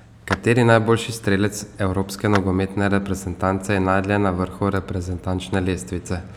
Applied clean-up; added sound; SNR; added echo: none; Clapping; 15 dB; none.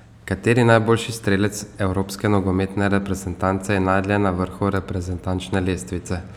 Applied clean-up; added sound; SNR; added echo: none; none; none; none.